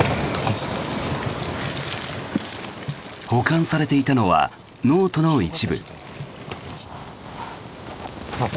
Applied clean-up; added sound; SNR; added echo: none; none; none; none.